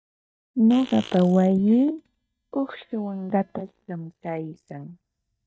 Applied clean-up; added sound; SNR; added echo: neural mask model DeepFilterNet 3.